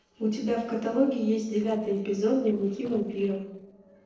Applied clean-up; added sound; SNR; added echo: neural separator model SepFormer DNS4.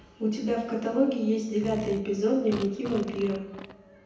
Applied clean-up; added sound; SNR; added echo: none; Fart; 14 dB; reverberation time 0.9 s.